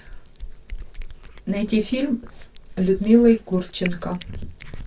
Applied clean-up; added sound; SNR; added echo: none; Cat; 12 dB; reverberation time 0.2 s.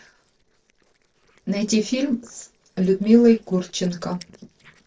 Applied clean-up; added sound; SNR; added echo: neural separator model SepFormer DNS4.